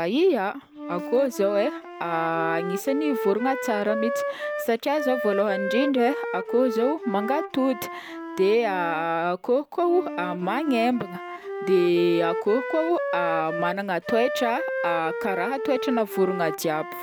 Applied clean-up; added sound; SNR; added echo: none; Wind instrument, woodwind instrument; 6 dB; none.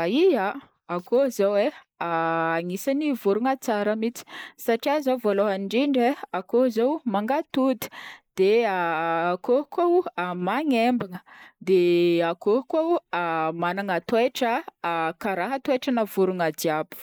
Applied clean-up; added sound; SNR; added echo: neural mask model Resemble Enhance denoiser.